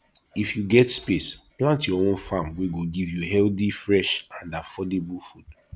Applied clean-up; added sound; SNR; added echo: none; none; none; none.